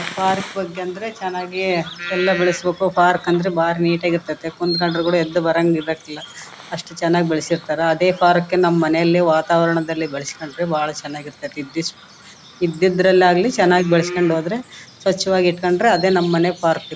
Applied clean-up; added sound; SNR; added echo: none; Bird vocalization, bird call, bird song; 16 dB; none.